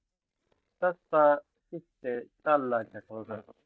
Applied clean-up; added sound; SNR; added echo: neural mask model DeepFilterNet 3.